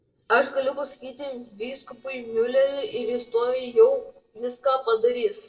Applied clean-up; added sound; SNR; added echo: neural separator model SepFormer DNS4.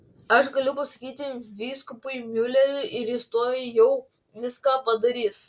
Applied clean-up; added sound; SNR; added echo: none; none; none; none.